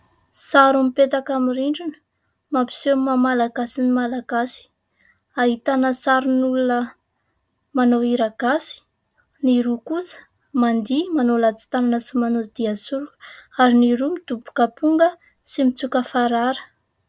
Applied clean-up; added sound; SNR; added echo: none; none; none; none.